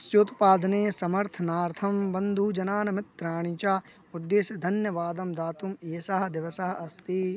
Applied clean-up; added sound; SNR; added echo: none; none; none; none.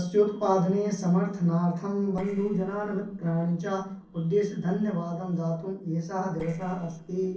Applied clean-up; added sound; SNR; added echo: neural separator model SepFormer DNS4.